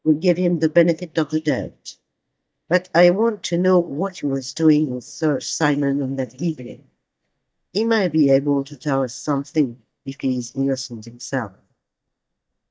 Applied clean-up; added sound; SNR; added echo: neural mask model DeepFilterNet 3.